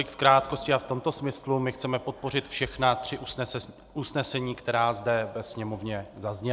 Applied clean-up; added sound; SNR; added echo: none; none; none; none.